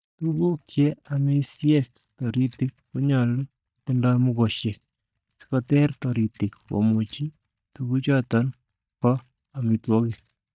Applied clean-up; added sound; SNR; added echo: neural mask model DeepFilterNet 3.